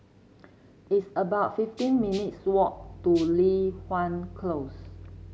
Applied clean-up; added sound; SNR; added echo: none; Rattle (instrument); 20 dB; none.